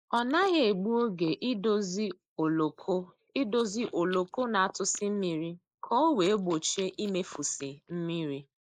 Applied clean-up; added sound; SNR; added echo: neural mask model Resemble Enhance denoiser.